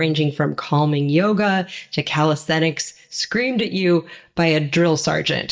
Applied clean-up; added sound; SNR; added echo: neural mask model DeepFilterNet 3.